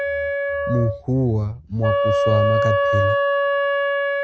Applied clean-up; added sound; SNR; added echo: none; Wind instrument, woodwind instrument; -3 dB; none.